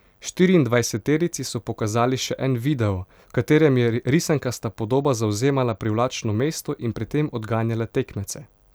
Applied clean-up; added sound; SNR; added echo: none; none; none; none.